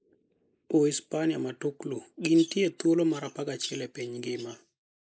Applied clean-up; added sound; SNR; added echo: neural mask model Resemble Enhance denoiser.